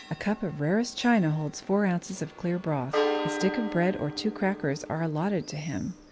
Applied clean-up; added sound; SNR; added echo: none; Church bell; 8 dB; none.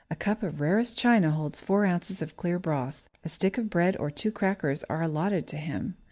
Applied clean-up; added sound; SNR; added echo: none; none; none; none.